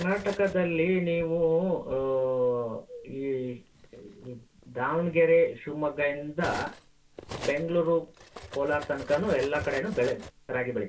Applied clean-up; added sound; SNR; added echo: none; Cutlery, silverware; 17 dB; reverberation time 0.2 s.